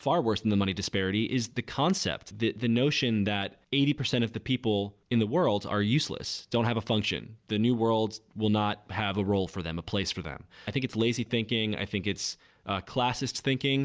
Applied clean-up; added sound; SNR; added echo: none; none; none; none.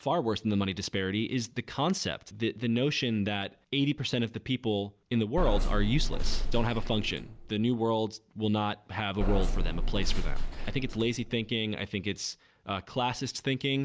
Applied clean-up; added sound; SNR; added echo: none; Bus / Engine; -3 dB; none.